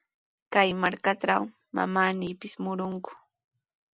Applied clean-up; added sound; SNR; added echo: none; none; none; none.